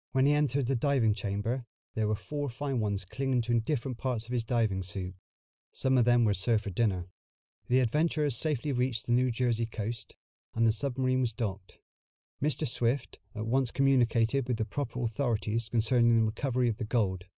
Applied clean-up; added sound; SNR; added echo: none; none; none; none.